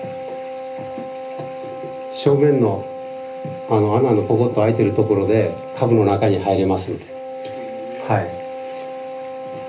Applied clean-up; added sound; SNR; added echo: none; Wind instrument, woodwind instrument; 11 dB; reverberation time 0.3 s.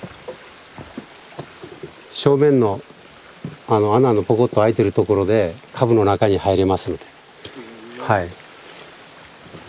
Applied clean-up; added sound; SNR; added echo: none; none; none; none.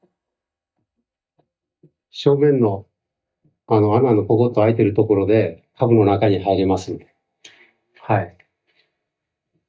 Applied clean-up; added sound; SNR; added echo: neural mask model DeepFilterNet 3.